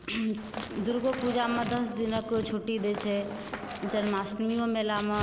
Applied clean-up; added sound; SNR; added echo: none; Scissors + Run; 10 dB; none.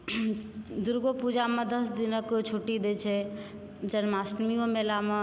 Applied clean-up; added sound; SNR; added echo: none; none; none; none.